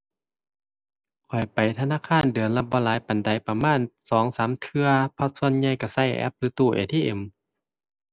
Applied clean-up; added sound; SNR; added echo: none; none; none; none.